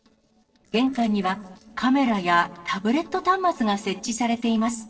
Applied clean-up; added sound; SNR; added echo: neural separator model SepFormer DNS4.